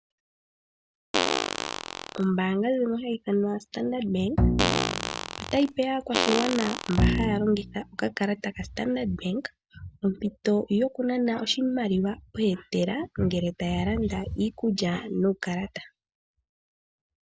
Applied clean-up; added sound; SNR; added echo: none; Bowed string instrument + Fart; 0 dB; none.